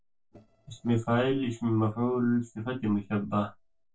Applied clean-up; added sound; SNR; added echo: neural separator model SepFormer DNS4.